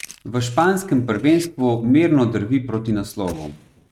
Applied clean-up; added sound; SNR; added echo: neural mask model RNNoise.